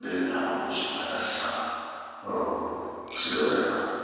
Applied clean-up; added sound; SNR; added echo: none; Bell; -3 dB; reverberation time 2.1 s.